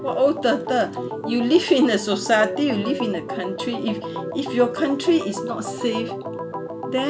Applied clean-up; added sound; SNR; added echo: none; Organ; 7 dB; none.